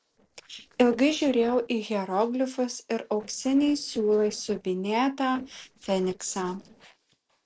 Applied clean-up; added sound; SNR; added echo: neural separator model SepFormer DNS4.